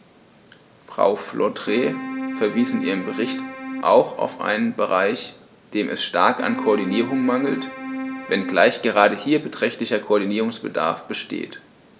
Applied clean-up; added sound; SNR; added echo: none; Keyboard (musical); 9 dB; none.